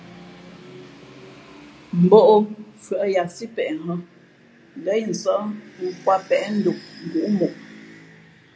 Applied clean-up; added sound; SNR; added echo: none; none; none; none.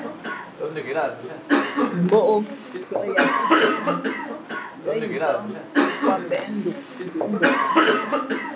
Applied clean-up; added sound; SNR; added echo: none; Cough; -4 dB; none.